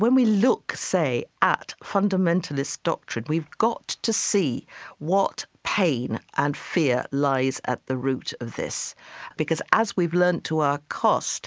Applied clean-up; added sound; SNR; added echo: none; none; none; none.